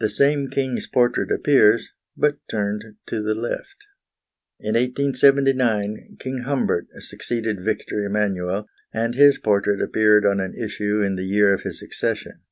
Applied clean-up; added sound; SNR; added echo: none; none; none; none.